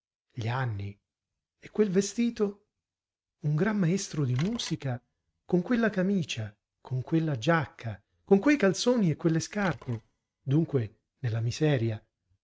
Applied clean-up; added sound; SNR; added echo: neural mask model RNNoise.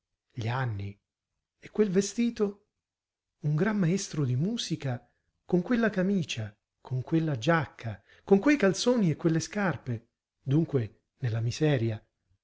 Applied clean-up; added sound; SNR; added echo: none; none; none; none.